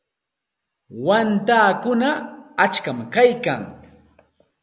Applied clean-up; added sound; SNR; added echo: none; none; none; none.